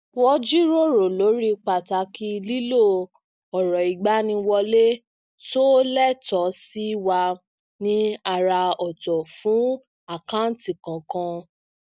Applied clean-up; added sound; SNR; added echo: none; none; none; none.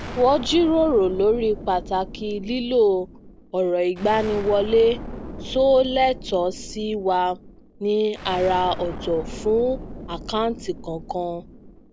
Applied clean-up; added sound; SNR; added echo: none; Explosion; 13 dB; none.